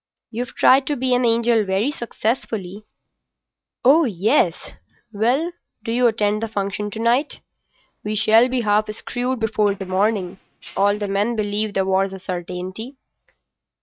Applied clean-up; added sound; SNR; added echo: neural mask model RNNoise.